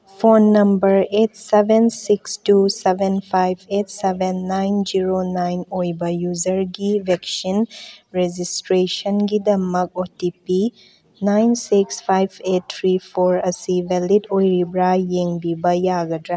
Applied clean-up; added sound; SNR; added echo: none; none; none; none.